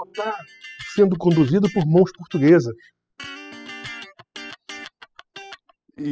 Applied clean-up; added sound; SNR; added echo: classical method spectral subtraction.